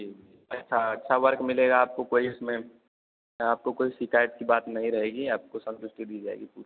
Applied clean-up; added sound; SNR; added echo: none; none; none; none.